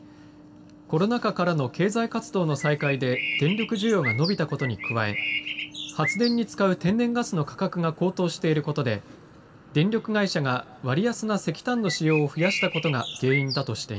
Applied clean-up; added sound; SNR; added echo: none; Bird; 6 dB; reverberation time 1.5 s.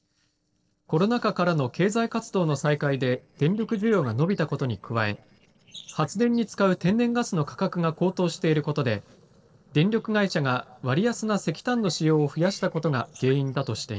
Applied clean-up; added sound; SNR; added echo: neural separator model SepFormer DNS4.